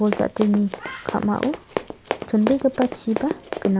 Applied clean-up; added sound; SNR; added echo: none; Run; 8 dB; none.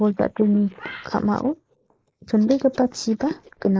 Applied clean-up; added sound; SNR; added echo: neural mask model Resemble Enhance denoiser.